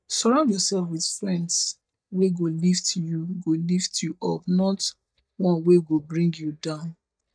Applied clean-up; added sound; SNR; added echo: neural mask model DeepFilterNet 3.